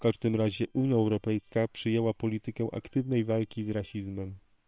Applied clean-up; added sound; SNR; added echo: neural separator model SepFormer WHAM!.